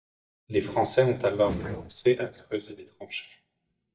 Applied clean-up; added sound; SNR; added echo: neural mask model DeepFilterNet 3.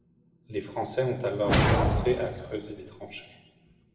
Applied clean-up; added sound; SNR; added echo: none; Whoosh, swoosh, swish; -4 dB; reverberation time 1.2 s.